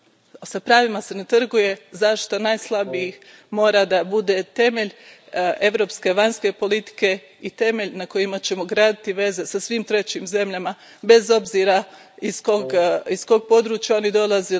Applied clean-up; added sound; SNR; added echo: none; Wind instrument, woodwind instrument; 15 dB; none.